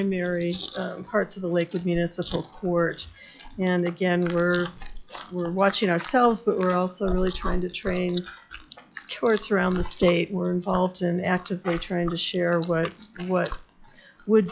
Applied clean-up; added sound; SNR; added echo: classical method log-MMSE.